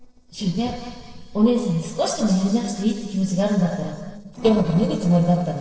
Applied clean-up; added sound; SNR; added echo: neural separator model SepFormer DNS4.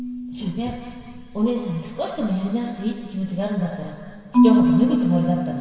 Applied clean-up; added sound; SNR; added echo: none; Marimba, xylophone / Wood; -1 dB; reverberation time 2.2 s.